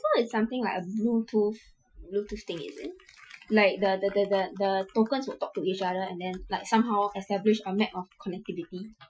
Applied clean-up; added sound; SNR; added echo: classical method Wiener filter.